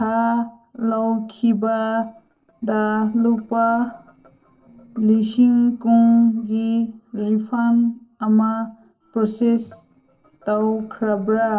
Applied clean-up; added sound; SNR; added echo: neural separator model SepFormer DNS4.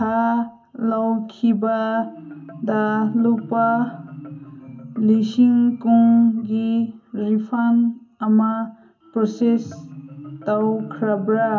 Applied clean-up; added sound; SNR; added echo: none; Marimba, xylophone; 19 dB; reverberation time 0.3 s.